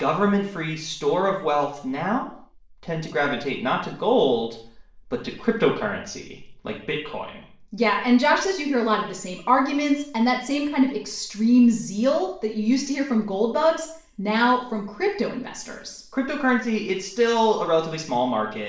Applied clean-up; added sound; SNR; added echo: none; none; none; reverberation time 0.6 s.